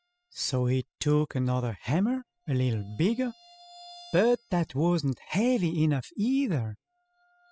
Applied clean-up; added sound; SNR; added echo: classical method spectral subtraction.